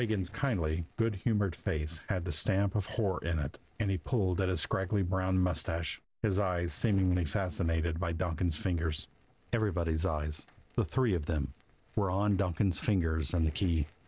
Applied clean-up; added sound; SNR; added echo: neural separator model SepFormer DNS4.